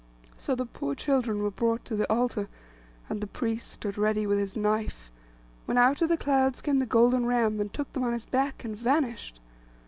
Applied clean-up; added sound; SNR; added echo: none; none; none; none.